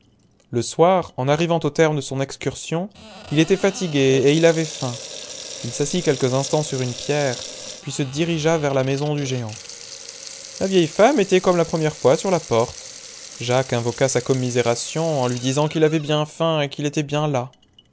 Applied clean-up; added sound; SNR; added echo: none; Sink (filling or washing) / Water tap, faucet; 16 dB; none.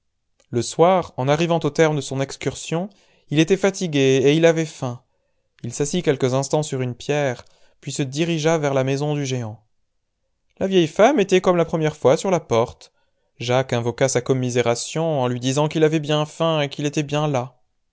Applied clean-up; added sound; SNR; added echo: none; none; none; none.